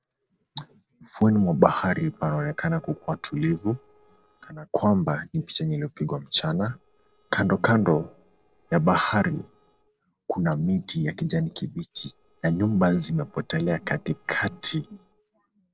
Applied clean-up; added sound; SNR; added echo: neural separator model SepFormer DNS4.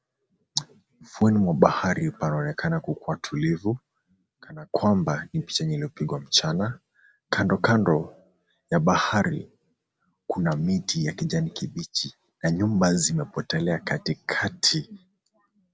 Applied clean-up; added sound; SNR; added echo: none; none; none; none.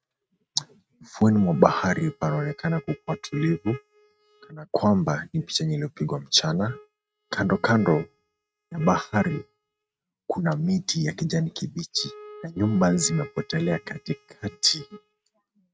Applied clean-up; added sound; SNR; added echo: neural mask model RNNoise.